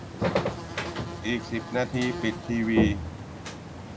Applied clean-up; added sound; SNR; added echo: none; Buzz; 1 dB; none.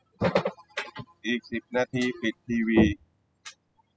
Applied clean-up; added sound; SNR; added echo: classical method spectral subtraction.